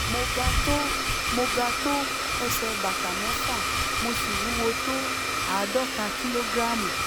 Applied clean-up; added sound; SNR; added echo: none; Domestic sounds, home sounds; -4 dB; none.